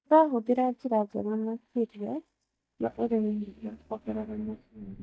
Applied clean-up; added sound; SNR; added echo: neural mask model DeepFilterNet 3.